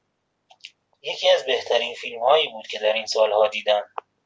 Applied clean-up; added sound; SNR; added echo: none; none; none; none.